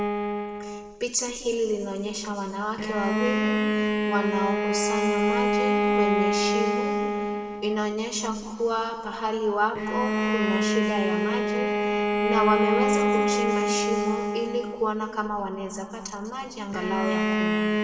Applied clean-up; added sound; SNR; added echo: none; Bowed string instrument; -3 dB; reverberation time 2.2 s.